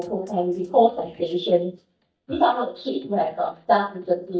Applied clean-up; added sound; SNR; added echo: neural mask model DeepFilterNet 3.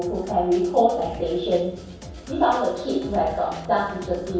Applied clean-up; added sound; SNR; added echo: none; Drum kit; 16 dB; reverberation time 0.7 s.